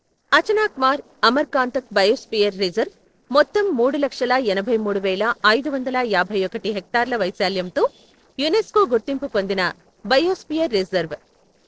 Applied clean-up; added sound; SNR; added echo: neural separator model SepFormer DNS4.